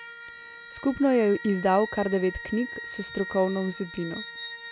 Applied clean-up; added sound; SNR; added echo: none; Trumpet + Wind instrument, woodwind instrument; 13 dB; none.